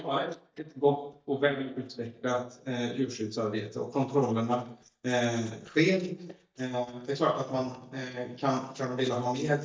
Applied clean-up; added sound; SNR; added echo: neural mask model DeepFilterNet 3.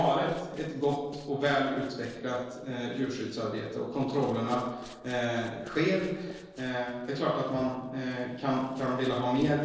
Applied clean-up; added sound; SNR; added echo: neural separator model SepFormer DNS4.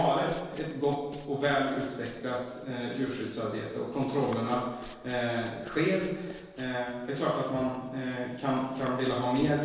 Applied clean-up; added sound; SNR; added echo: none; Run; 20 dB; reverberation time 1.2 s.